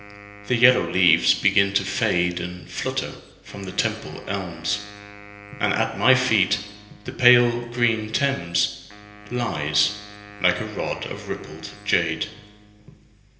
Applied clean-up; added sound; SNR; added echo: none; Wind instrument, woodwind instrument; 20 dB; reverberation time 1.4 s.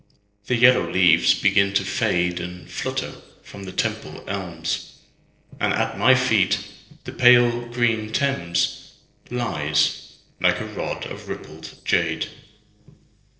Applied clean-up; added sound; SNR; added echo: neural separator model SepFormer DNS4.